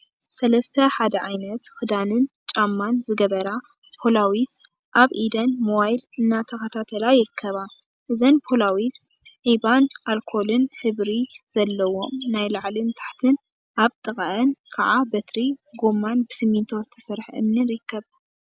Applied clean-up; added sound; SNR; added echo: none; none; none; none.